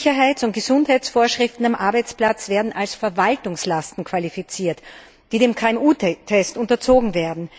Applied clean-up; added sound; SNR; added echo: none; none; none; none.